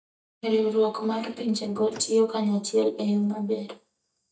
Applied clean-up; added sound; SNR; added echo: neural mask model DeepFilterNet 3.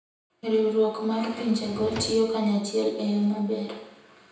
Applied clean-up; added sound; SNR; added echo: none; Drawer open or close; 14 dB; reverberation time 0.9 s.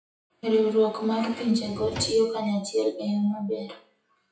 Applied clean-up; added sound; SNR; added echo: classical method WPE with log-MMSE.